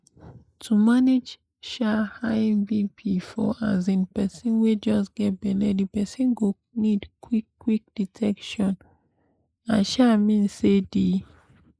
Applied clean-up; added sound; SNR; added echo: neural mask model Resemble Enhance denoiser.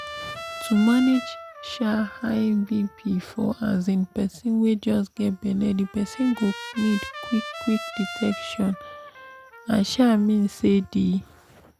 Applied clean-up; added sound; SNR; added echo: none; Trumpet; 15 dB; none.